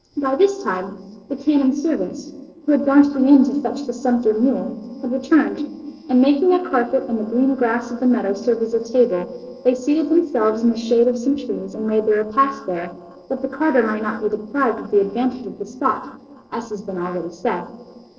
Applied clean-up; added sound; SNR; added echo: neural separator model SepFormer DNS4.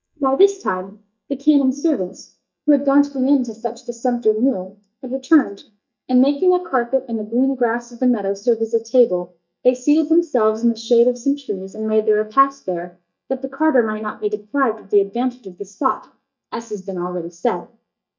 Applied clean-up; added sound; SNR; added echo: neural mask model DeepFilterNet 3.